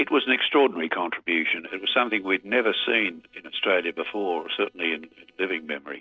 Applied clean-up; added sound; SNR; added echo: neural separator model SepFormer DNS4.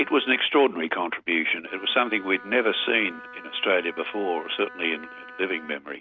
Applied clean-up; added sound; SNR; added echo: none; Wind instrument, woodwind instrument; 18 dB; none.